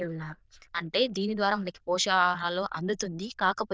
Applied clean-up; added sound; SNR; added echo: neural diffusion model UNIVERSE++.